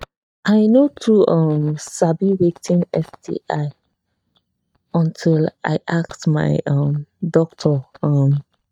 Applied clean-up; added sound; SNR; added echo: neural mask model DeepFilterNet 3.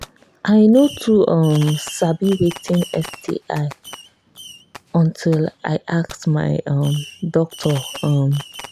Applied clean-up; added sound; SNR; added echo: none; Fireworks; 19 dB; none.